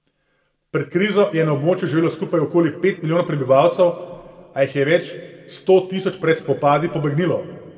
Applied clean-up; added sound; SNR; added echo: none; none; none; reverberation time 1.7 s.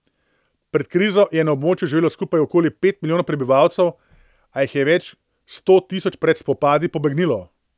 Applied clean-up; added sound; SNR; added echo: none; none; none; none.